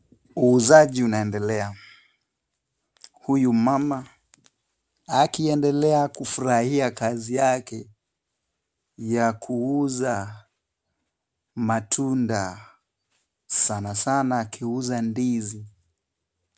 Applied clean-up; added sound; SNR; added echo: none; none; none; none.